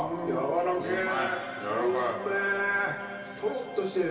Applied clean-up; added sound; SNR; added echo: none; none; none; reverberation time 2.5 s.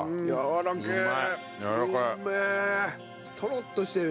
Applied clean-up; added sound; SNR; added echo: none; none; none; none.